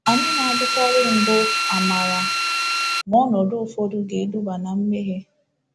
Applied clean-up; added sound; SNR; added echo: none; Drill; -1 dB; none.